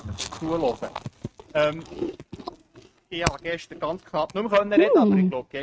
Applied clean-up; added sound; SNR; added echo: neural mask model RNNoise.